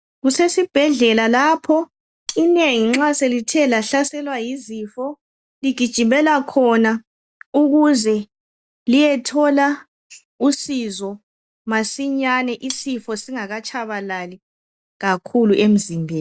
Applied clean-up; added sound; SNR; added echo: none; Cutlery, silverware; 17 dB; none.